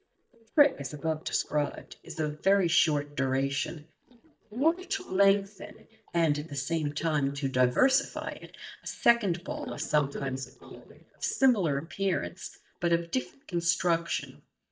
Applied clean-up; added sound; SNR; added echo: neural mask model DeepFilterNet 3.